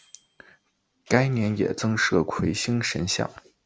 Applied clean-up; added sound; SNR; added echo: none; none; none; none.